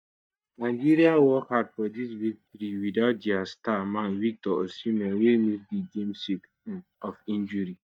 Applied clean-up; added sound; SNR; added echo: neural mask model DeepFilterNet 3.